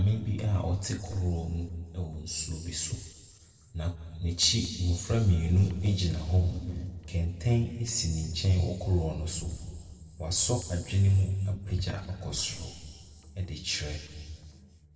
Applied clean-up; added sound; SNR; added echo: neural separator model SepFormer DNS4.